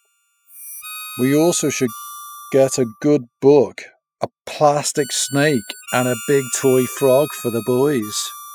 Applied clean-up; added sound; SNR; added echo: classical method spectral subtraction.